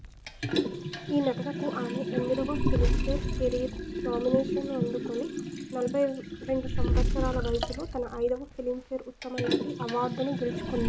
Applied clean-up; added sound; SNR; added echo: none; Fire + Liquid; -1 dB; none.